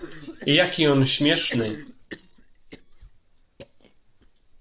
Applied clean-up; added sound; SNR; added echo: neural separator model SepFormer DNS4.